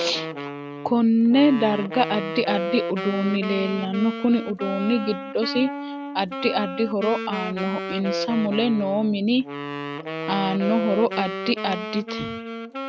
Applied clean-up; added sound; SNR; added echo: none; Wind instrument, woodwind instrument; 7 dB; none.